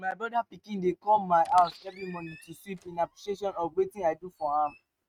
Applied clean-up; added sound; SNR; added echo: neural mask model RNNoise.